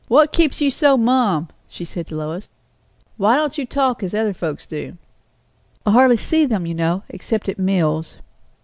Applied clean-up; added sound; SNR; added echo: none; none; none; none.